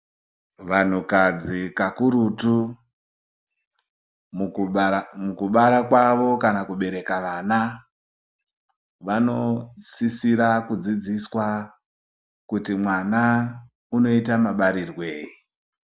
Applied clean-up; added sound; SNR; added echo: none; none; none; none.